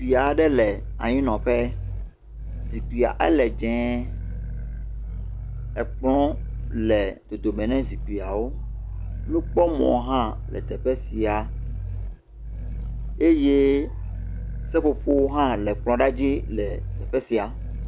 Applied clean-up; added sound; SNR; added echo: none; Growling; 6 dB; none.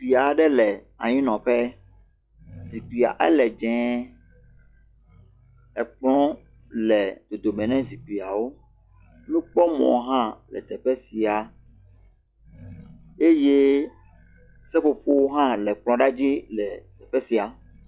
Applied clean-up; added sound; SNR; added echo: classical method log-MMSE.